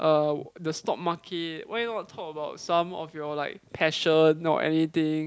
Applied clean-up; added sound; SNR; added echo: none; none; none; none.